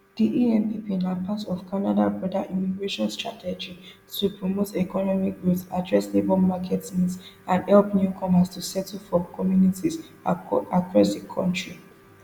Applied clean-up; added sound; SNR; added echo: none; none; none; none.